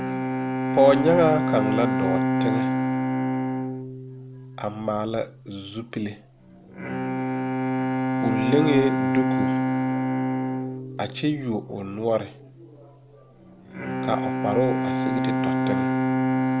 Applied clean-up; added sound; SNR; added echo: none; Bowed string instrument; -2 dB; none.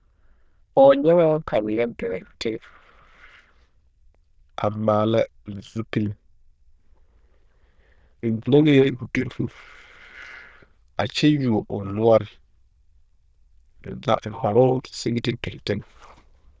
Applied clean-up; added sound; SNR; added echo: neural diffusion model UNIVERSE++.